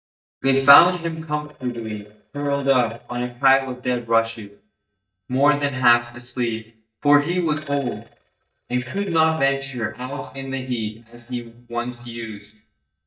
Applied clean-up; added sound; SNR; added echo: neural mask model DeepFilterNet 3.